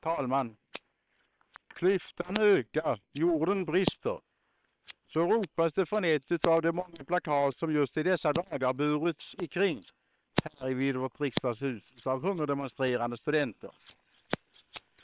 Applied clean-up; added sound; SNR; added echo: neural separator model SepFormer WHAM!.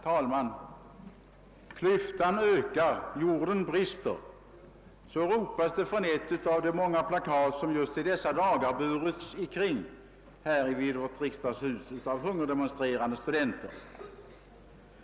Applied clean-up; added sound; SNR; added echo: none; none; none; none.